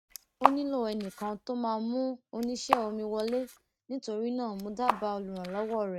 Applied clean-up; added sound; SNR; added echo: neural mask model RNNoise.